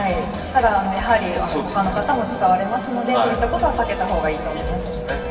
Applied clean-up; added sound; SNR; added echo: none; Domestic sounds, home sounds; 11 dB; reverberation time 2.6 s.